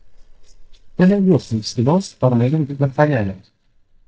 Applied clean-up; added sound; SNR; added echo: neural mask model DeepFilterNet 3.